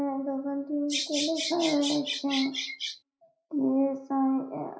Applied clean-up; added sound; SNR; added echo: none; Bird vocalization, bird call, bird song; 4 dB; reverberation time 0.5 s.